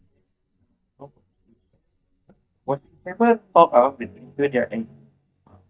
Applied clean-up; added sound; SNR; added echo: neural mask model DeepFilterNet 3.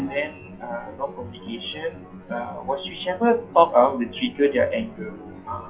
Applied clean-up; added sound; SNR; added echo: classical method WPE with log-MMSE.